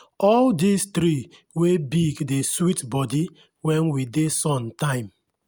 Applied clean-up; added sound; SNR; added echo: none; none; none; none.